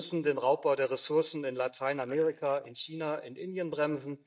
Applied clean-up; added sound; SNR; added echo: neural mask model DeepFilterNet 3.